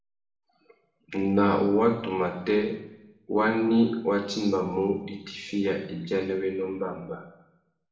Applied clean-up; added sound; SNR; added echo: none; none; none; reverberation time 0.8 s.